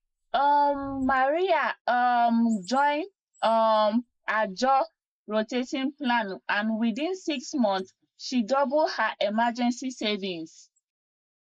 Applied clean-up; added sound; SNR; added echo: neural mask model Resemble Enhance denoiser.